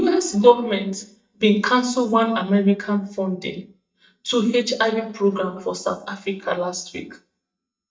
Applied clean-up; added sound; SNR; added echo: neural mask model DeepFilterNet 3.